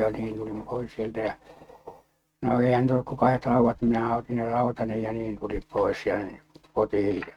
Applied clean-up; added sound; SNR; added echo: neural mask model RNNoise.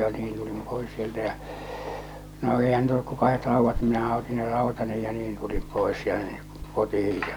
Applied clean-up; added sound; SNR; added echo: none; Thump, thud; 10 dB; none.